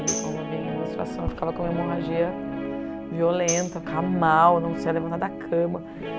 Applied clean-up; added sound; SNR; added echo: none; Guitar + Tambourine; 5 dB; none.